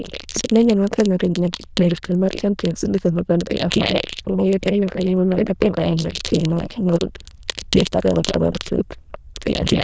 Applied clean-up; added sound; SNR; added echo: neural diffusion model UNIVERSE++.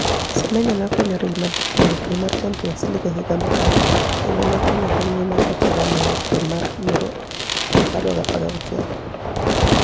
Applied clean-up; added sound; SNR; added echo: none; Fireworks; -4 dB; none.